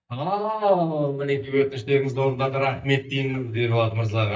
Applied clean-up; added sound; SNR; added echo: neural mask model DeepFilterNet 3.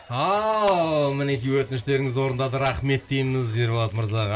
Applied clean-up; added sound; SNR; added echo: none; none; none; none.